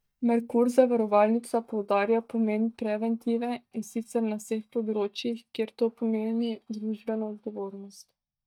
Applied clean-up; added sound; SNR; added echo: neural mask model DeepFilterNet 3.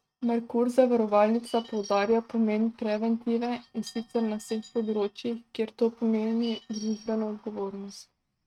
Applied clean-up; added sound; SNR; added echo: neural mask model RNNoise.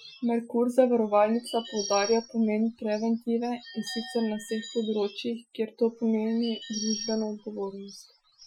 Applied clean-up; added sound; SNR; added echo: classical method Wiener filter.